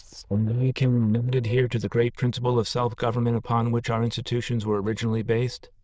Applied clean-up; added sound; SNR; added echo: neural diffusion model UNIVERSE++.